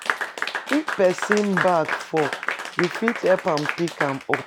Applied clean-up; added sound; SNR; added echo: none; Applause / Clapping; 4 dB; none.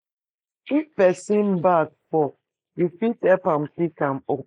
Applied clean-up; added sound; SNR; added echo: neural mask model Resemble Enhance denoiser.